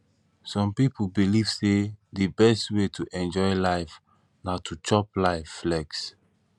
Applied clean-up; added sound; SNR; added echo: none; none; none; none.